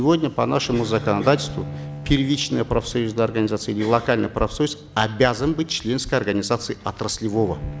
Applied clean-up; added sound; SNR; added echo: none; Bowed string instrument; 16 dB; none.